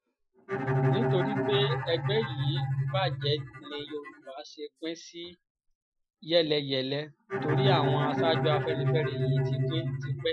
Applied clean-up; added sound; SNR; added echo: classical method Wiener filter.